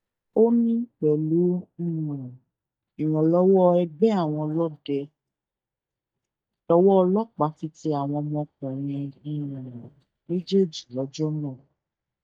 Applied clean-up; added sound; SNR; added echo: neural mask model DeepFilterNet 3.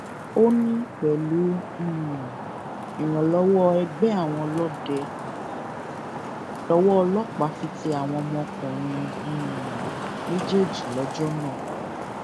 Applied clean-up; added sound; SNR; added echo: none; Traffic noise, roadway noise; 8 dB; none.